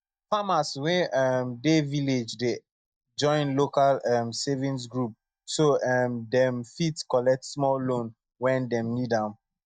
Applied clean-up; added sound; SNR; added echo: neural mask model DeepFilterNet 3.